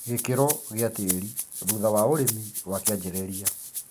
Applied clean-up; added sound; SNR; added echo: none; Rattle (instrument); 4 dB; none.